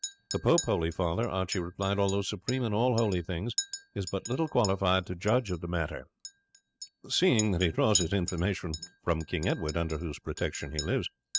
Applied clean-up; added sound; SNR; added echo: neural mask model RNNoise.